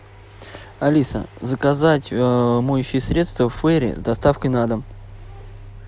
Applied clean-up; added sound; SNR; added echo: none; none; none; none.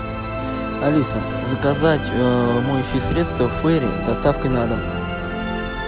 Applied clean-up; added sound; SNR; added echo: none; Musical instrument; 3 dB; none.